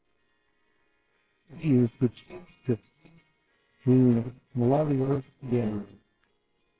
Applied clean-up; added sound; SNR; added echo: neural separator model SepFormer WHAMR!.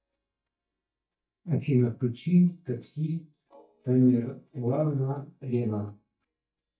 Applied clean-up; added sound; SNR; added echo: neural mask model DeepFilterNet 3.